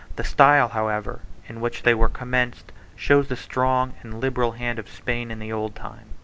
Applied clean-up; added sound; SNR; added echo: none; none; none; none.